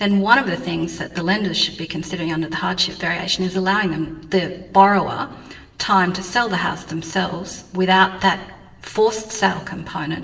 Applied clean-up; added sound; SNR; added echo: none; none; none; reverberation time 0.9 s.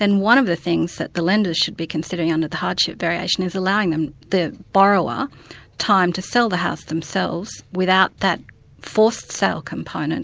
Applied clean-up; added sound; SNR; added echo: none; none; none; none.